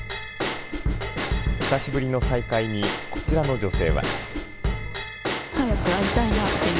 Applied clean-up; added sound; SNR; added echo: none; Bell / Drum / Drum kit; 0 dB; none.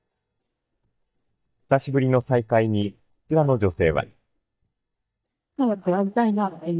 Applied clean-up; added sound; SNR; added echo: neural mask model DeepFilterNet 3.